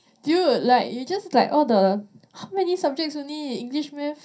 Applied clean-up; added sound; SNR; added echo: none; none; none; reverberation time 0.3 s.